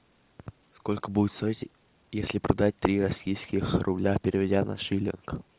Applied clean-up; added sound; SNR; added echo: none; none; none; none.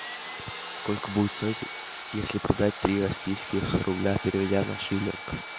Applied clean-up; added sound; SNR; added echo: none; Sawing; 10 dB; none.